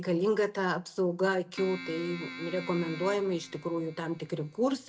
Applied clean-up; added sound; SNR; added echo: none; Keyboard (musical); 13 dB; none.